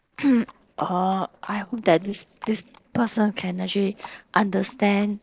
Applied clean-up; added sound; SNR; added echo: neural separator model SepFormer DNS4.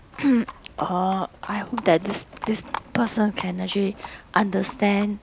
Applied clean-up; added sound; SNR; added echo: none; Livestock, farm animals, working animals; 16 dB; none.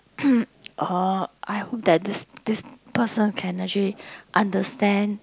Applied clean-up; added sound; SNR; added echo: none; none; none; none.